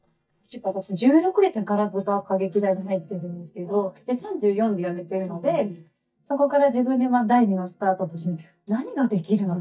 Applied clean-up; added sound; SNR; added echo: neural mask model DeepFilterNet 3.